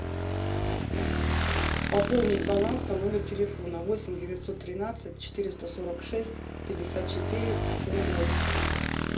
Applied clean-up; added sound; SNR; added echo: none; Motorcycle / Engine; -2 dB; reverberation time 0.2 s.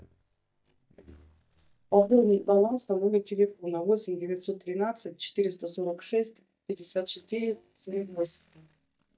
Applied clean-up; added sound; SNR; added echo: neural mask model DeepFilterNet 3.